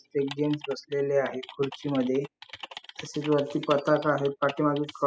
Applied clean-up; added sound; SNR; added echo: classical method spectral subtraction.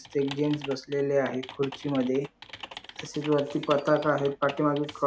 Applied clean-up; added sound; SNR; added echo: none; Typing; 16 dB; none.